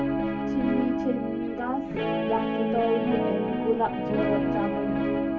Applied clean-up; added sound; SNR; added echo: none; Guitar; -3 dB; reverberation time 0.3 s.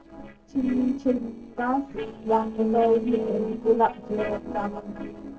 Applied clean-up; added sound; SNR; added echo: neural separator model SepFormer DNS4.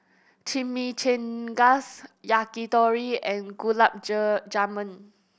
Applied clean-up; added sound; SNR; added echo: none; none; none; none.